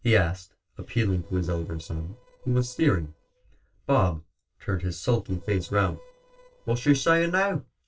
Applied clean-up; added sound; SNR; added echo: neural separator model SepFormer DNS4.